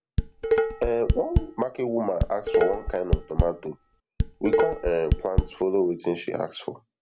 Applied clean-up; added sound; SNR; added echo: none; Dishes, pots, and pans; -2 dB; none.